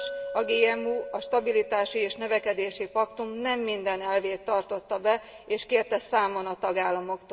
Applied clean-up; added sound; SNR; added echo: none; Chink, clink; 15 dB; reverberation time 1.0 s.